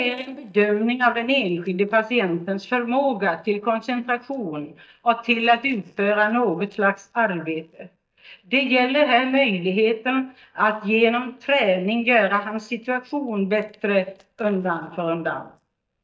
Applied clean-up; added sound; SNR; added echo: neural mask model DeepFilterNet 3.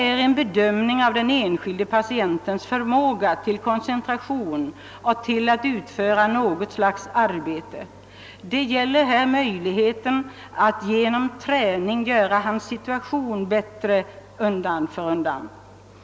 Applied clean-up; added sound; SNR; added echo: none; none; none; none.